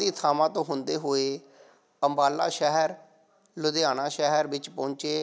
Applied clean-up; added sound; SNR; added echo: none; none; none; none.